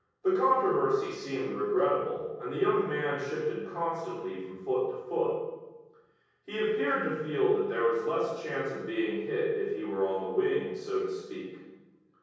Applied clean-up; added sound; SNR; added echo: none; none; none; reverberation time 1.3 s.